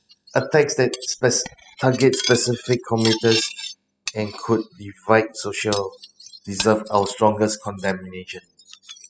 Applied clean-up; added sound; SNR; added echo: classical method spectral subtraction.